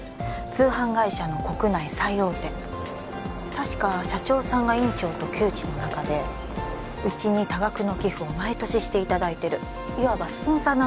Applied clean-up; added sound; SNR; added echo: none; none; none; none.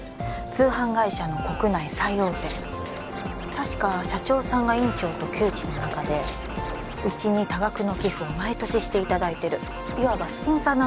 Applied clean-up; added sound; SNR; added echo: none; Tearing + Scratching (performance technique); 17 dB; none.